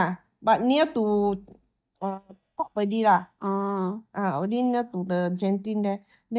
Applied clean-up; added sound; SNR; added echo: neural mask model DeepFilterNet 3.